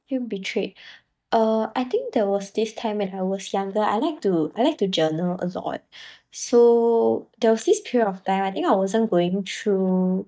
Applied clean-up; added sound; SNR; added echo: neural mask model DeepFilterNet 3.